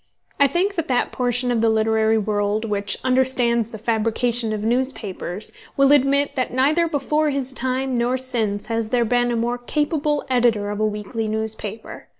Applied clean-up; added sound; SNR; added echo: none; none; none; none.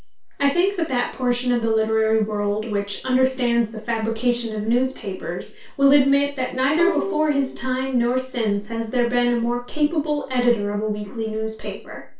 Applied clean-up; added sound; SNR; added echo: none; Bowed string instrument; 11 dB; reverberation time 0.3 s.